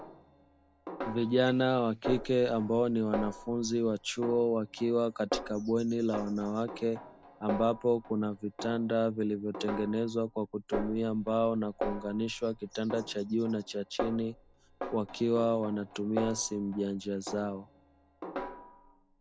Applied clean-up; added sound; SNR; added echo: none; Snare drum; 11 dB; none.